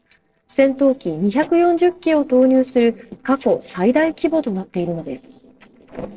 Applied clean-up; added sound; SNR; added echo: neural separator model SepFormer DNS4.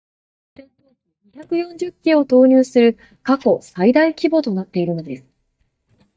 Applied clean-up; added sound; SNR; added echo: neural mask model DeepFilterNet 3.